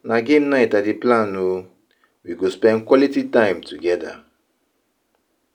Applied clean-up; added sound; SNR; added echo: none; none; none; none.